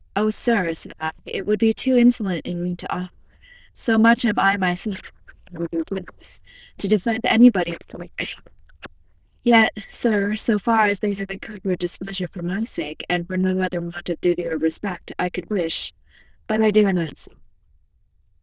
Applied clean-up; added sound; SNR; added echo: neural diffusion model UNIVERSE++.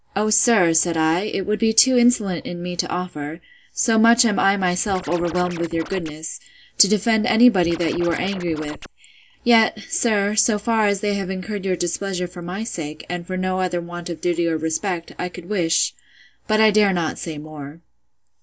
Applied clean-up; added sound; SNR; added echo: none; Scratching (performance technique); 14 dB; none.